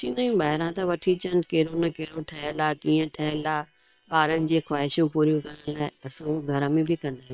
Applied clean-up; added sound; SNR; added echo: neural separator model SepFormer WHAM!.